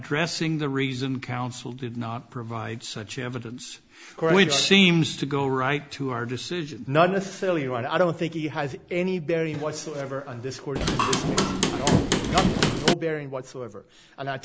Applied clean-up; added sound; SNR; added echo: none; Hammer / Wood; -3 dB; none.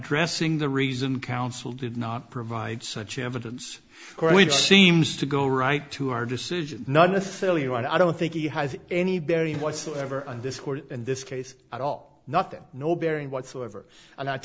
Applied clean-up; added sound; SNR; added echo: none; none; none; none.